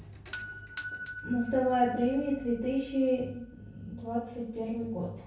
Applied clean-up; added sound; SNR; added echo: none; Doorbell; 15 dB; reverberation time 0.6 s.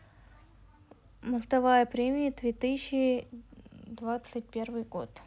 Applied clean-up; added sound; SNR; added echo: none; none; none; none.